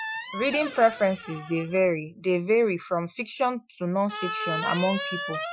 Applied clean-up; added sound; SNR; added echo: classical method Wiener filter.